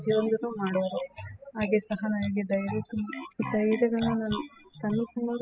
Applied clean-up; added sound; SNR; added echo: classical method spectral subtraction.